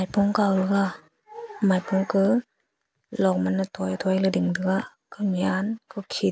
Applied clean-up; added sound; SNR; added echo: none; none; none; none.